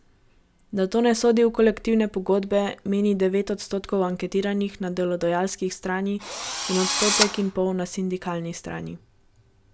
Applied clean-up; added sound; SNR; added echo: none; Drill; 2 dB; none.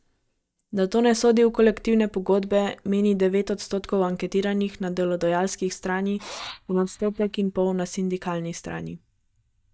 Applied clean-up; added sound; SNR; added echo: neural mask model DeepFilterNet 3.